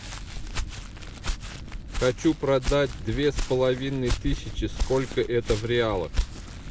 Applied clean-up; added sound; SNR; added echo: none; Walk, footsteps; 5 dB; none.